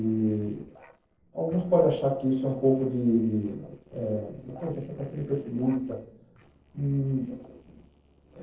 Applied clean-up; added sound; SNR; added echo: neural separator model SepFormer DNS4.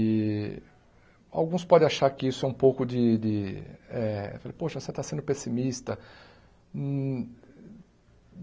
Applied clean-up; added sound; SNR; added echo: none; none; none; none.